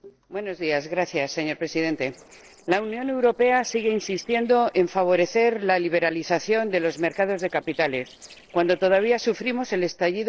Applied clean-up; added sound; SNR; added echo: neural separator model SepFormer DNS4.